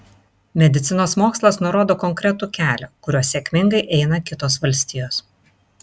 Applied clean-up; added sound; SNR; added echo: none; none; none; none.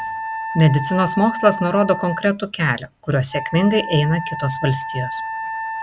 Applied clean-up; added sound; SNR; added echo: none; Wind instrument, woodwind instrument; 9 dB; none.